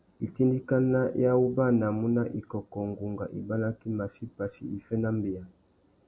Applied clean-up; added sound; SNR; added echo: none; none; none; none.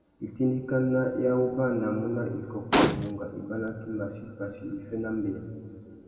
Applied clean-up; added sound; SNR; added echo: none; Gunshot, gunfire; -2 dB; reverberation time 2.1 s.